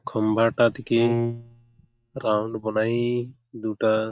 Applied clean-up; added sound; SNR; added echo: neural mask model DeepFilterNet 3.